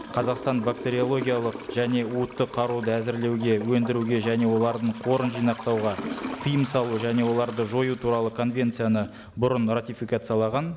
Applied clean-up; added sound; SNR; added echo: none; Toilet flush / Gurgling; 14 dB; none.